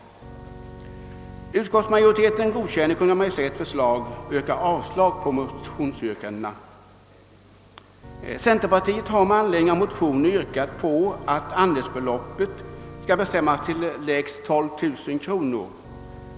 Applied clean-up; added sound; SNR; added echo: none; Organ; 17 dB; none.